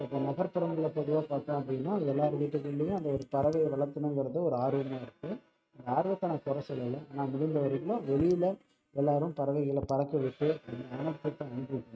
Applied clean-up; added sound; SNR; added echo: neural mask model RNNoise.